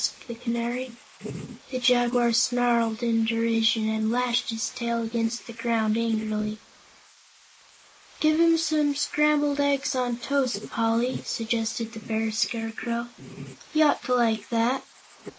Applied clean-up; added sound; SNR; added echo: neural mask model Resemble Enhance denoiser.